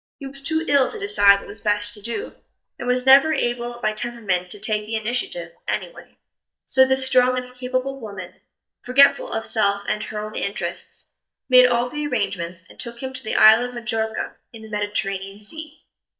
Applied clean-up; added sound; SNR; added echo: neural mask model DeepFilterNet 3.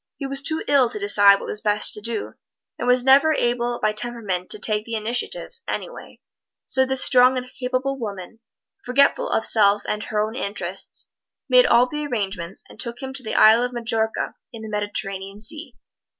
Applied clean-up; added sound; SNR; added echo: none; none; none; none.